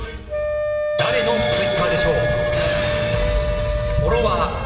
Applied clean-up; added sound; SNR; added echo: none; Wind instrument, woodwind instrument; 1 dB; reverberation time 2.8 s.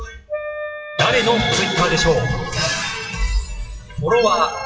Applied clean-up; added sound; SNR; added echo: classical method WPE with log-MMSE.